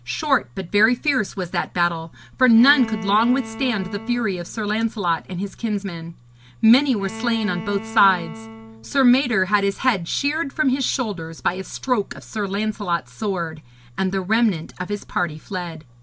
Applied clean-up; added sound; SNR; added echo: none; Bowed string instrument; 13 dB; none.